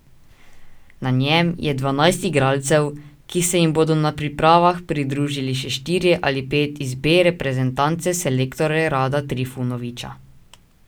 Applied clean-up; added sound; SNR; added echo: none; none; none; none.